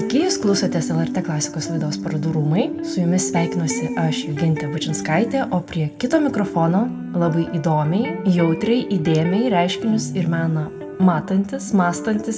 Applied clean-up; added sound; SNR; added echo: none; Electric guitar; 16 dB; reverberation time 1.4 s.